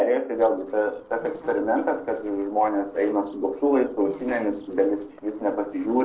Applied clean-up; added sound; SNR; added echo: neural separator model SepFormer DNS4.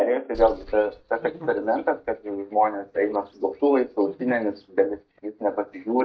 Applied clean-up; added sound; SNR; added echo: neural mask model DeepFilterNet 3.